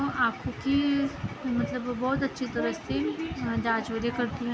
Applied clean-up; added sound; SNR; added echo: none; none; none; none.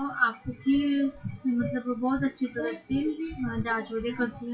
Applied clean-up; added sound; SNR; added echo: classical method WPE with log-MMSE.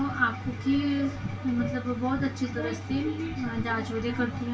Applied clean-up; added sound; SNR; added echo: none; Organ; 10 dB; reverberation time 0.2 s.